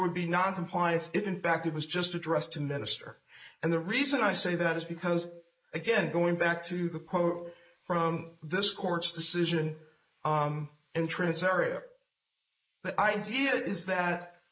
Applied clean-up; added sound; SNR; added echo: neural mask model Resemble Enhance denoiser.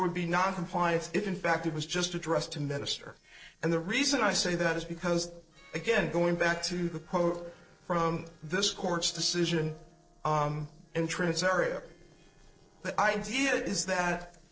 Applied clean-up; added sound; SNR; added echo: neural separator model SepFormer DNS4.